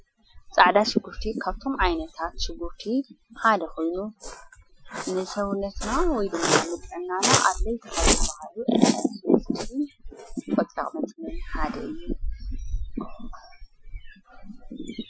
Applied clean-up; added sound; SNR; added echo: classical method Wiener filter.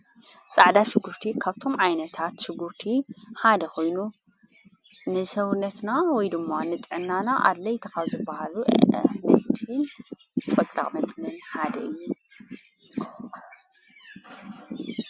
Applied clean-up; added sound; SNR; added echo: none; none; none; none.